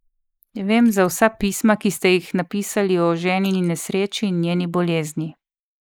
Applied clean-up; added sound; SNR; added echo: neural mask model Resemble Enhance denoiser.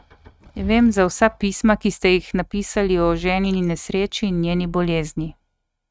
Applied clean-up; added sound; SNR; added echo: neural mask model RNNoise.